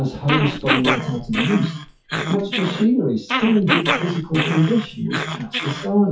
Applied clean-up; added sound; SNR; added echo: classical method WPE with log-MMSE.